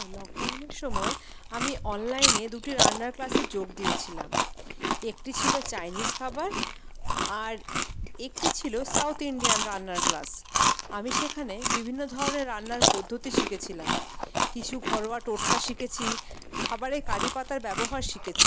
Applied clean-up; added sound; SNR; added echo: none; Chewing, mastication; -5 dB; none.